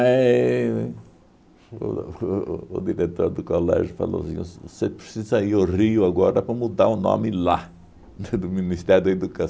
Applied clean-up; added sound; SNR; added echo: none; none; none; none.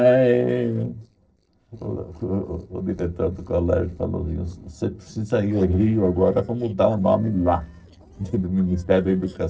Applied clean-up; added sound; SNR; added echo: neural separator model SepFormer DNS4.